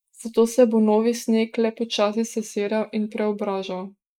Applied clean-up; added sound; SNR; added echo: neural mask model Resemble Enhance denoiser.